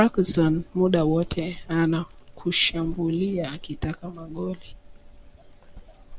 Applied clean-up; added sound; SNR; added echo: none; Dog; 15 dB; none.